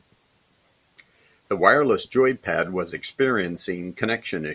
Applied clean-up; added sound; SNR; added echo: none; none; none; none.